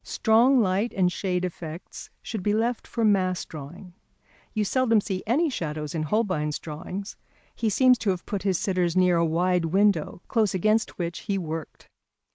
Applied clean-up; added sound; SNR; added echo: neural mask model Resemble Enhance denoiser.